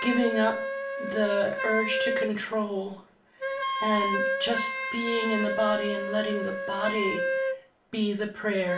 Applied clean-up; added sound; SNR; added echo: none; Wind instrument, woodwind instrument; 2 dB; reverberation time 0.3 s.